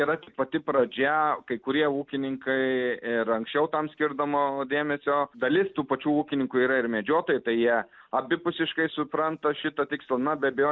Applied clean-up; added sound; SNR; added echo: none; none; none; none.